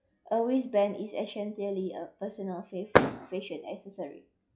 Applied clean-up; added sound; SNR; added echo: classical method log-MMSE.